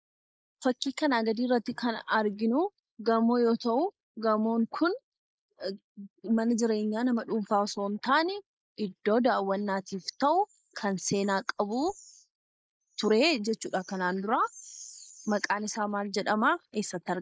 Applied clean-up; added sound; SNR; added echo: neural mask model Resemble Enhance denoiser.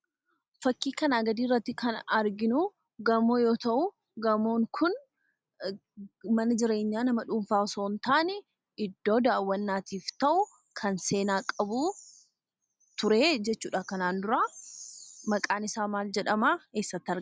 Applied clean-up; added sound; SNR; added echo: none; none; none; none.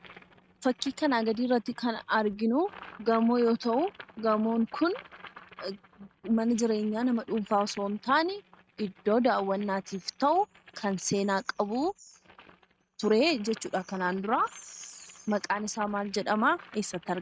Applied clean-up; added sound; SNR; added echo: neural mask model RNNoise.